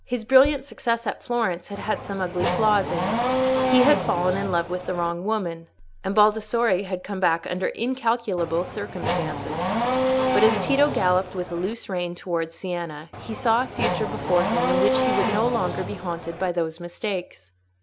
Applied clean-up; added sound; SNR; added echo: none; Race car, auto racing / Accelerating, revving, vroom; 1 dB; none.